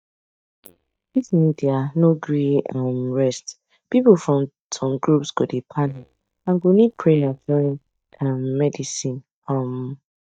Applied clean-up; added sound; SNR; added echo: neural mask model DeepFilterNet 3.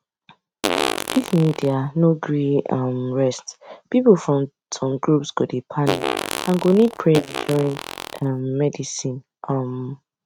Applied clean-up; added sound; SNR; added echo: neural mask model RNNoise.